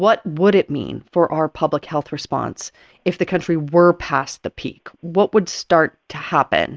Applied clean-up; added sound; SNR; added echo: none; none; none; none.